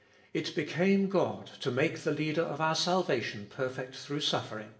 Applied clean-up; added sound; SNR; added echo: none; none; none; reverberation time 0.6 s.